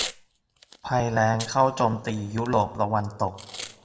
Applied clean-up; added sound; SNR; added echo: none; Packing tape, duct tape / Tearing; 15 dB; reverberation time 1.4 s.